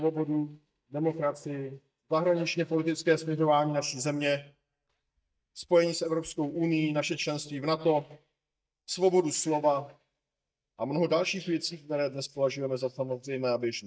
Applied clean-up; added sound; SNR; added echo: neural mask model DeepFilterNet 3.